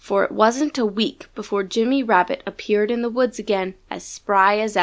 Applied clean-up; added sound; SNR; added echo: none; none; none; none.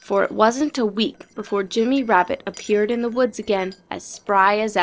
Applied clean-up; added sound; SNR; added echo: neural separator model SepFormer DNS4.